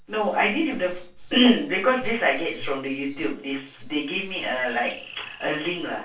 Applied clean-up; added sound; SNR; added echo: neural separator model SepFormer DNS4.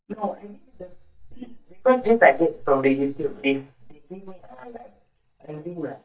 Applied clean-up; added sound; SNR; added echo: neural mask model DeepFilterNet 3.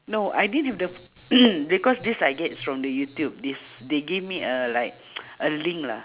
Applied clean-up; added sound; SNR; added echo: none; none; none; none.